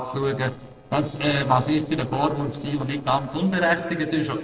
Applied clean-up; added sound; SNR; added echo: neural separator model SepFormer DNS4.